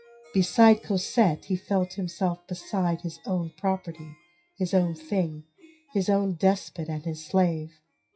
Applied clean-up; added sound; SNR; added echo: classical method WPE with log-MMSE.